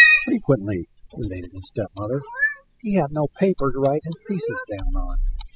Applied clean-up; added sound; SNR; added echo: classical method spectral subtraction.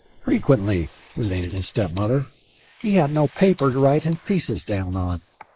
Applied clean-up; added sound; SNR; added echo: neural mask model Resemble Enhance denoiser.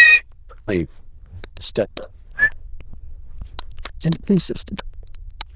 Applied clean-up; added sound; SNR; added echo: neural diffusion model UNIVERSE++.